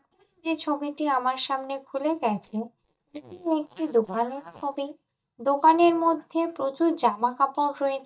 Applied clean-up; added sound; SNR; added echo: neural mask model DeepFilterNet 3.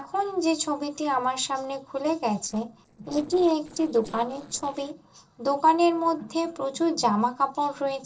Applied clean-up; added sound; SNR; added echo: neural separator model SepFormer DNS4.